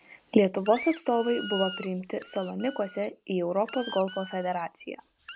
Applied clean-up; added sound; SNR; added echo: none; Squeak; 10 dB; none.